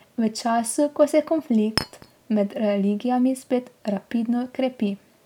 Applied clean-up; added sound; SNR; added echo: none; Chink, clink; 7 dB; none.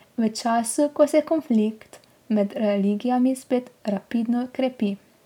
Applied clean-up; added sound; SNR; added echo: none; none; none; none.